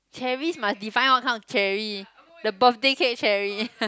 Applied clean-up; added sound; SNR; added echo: none; none; none; none.